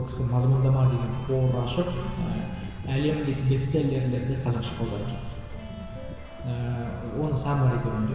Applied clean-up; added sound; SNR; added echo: none; Wind; 13 dB; reverberation time 2.2 s.